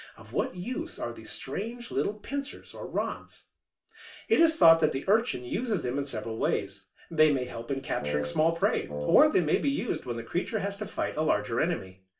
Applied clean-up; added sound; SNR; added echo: none; Wind instrument, woodwind instrument; 7 dB; reverberation time 0.3 s.